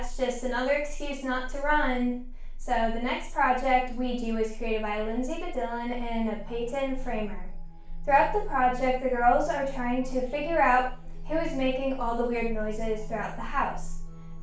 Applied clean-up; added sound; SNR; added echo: none; none; none; reverberation time 0.4 s.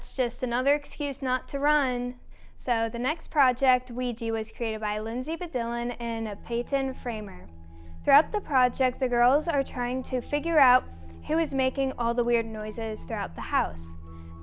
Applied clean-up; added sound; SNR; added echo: none; none; none; none.